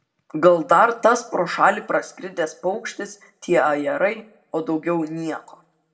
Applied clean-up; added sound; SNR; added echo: none; none; none; reverberation time 0.4 s.